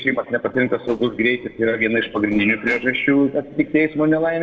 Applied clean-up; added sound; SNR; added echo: neural separator model SepFormer DNS4.